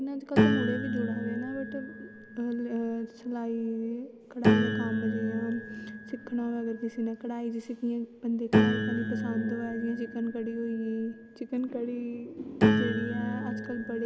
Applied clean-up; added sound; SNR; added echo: none; Piano; -2 dB; none.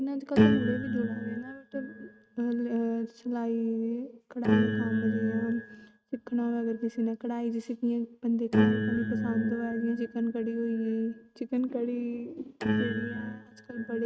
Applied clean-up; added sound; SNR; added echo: neural mask model RNNoise.